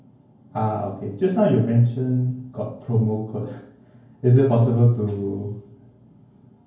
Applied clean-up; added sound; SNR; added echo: none; none; none; reverberation time 0.9 s.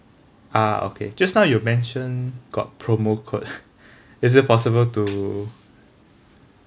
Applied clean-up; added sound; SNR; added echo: none; none; none; none.